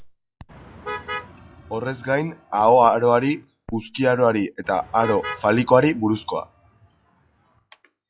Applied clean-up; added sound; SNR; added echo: classical method log-MMSE.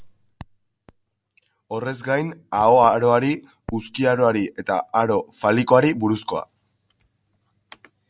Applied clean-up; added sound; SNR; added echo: none; none; none; none.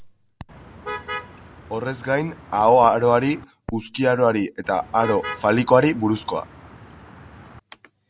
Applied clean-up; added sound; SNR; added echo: none; Motor vehicle (road); 15 dB; none.